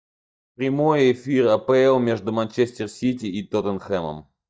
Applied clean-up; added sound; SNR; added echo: neural mask model DeepFilterNet 3.